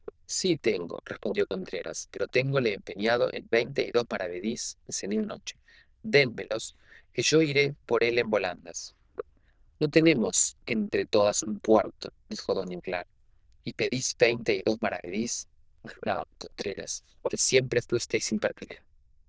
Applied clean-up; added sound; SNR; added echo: neural diffusion model UNIVERSE++.